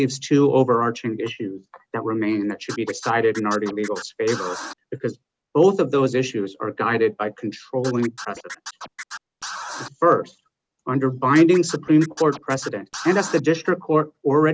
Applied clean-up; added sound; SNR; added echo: none; Scratching (performance technique); 15 dB; none.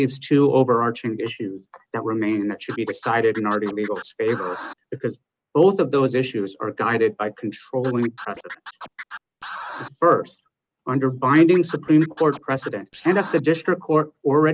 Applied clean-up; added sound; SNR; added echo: neural mask model Resemble Enhance denoiser.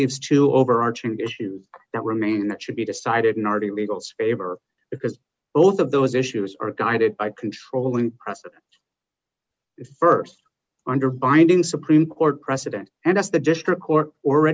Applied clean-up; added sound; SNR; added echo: none; none; none; none.